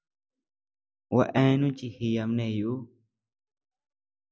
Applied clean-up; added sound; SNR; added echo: none; none; none; none.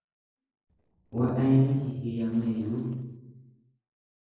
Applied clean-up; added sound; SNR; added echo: neural separator model SepFormer DNS4.